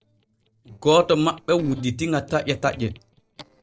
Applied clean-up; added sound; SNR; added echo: neural separator model SepFormer DNS4.